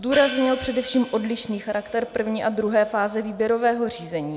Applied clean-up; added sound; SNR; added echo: none; Hi-hat; 12 dB; none.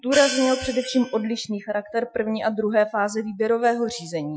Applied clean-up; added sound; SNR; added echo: classical method Wiener filter.